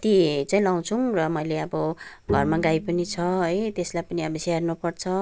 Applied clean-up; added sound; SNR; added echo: none; Bowed string instrument; 10 dB; none.